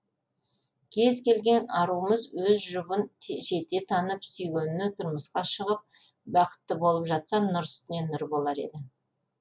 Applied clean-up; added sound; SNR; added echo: none; none; none; none.